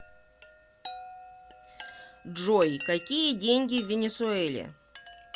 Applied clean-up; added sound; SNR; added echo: none; Chime; 16 dB; none.